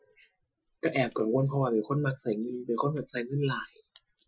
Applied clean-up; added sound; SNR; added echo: classical method Wiener filter.